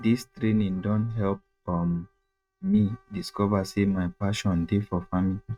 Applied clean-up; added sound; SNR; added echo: neural mask model RNNoise.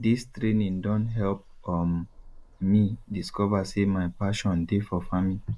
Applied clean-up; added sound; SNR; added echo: neural mask model Resemble Enhance denoiser.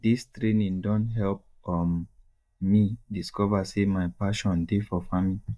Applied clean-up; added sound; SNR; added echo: neural mask model DeepFilterNet 3.